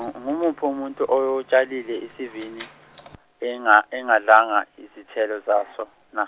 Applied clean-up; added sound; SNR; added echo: none; none; none; none.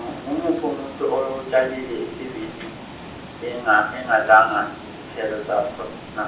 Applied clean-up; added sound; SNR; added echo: none; Water; 14 dB; reverberation time 0.6 s.